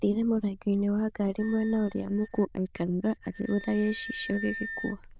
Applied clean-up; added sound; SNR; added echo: neural diffusion model UNIVERSE++.